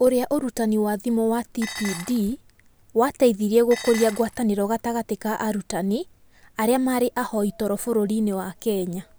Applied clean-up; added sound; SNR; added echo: none; Dishes, pots, and pans; 13 dB; none.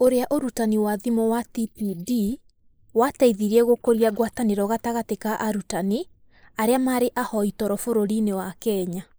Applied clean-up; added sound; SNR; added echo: neural mask model Resemble Enhance denoiser.